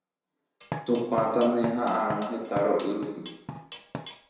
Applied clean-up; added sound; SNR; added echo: none; Drum kit; 11 dB; reverberation time 1.0 s.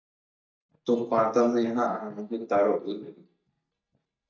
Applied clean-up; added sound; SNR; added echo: neural mask model DeepFilterNet 3.